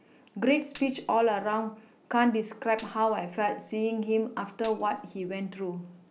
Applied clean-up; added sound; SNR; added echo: none; Tambourine; 8 dB; none.